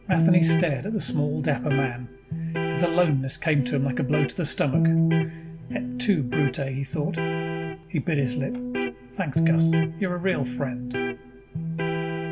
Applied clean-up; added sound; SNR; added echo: none; Electric guitar; 0 dB; none.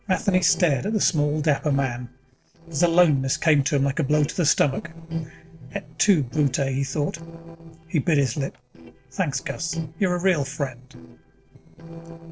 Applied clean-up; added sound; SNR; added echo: neural separator model SepFormer DNS4.